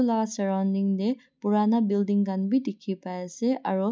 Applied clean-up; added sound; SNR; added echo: none; none; none; none.